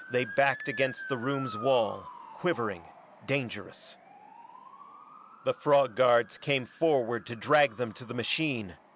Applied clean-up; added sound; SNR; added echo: none; Motor vehicle (road) / Siren; 16 dB; none.